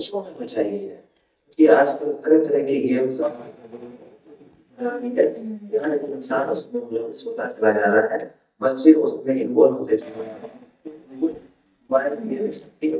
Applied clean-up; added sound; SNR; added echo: neural mask model DeepFilterNet 3.